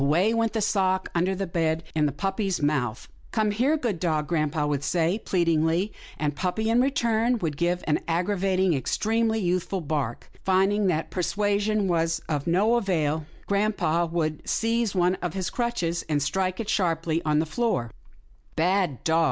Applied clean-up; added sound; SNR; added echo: none; none; none; none.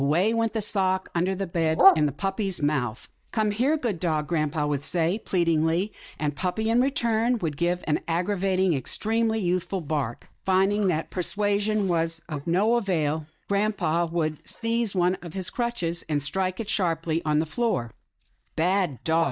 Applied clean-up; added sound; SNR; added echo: neural mask model DeepFilterNet 3.